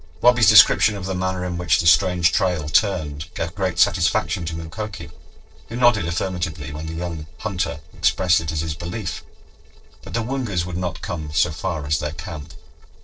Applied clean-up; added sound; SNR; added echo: neural separator model SepFormer DNS4.